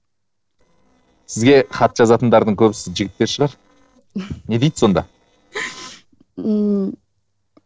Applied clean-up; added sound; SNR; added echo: neural separator model SepFormer DNS4.